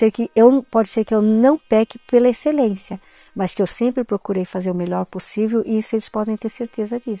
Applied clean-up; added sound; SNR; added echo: neural separator model SepFormer WHAM!.